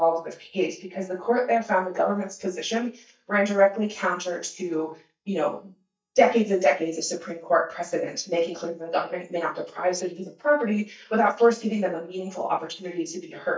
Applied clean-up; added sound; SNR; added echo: neural mask model DeepFilterNet 3.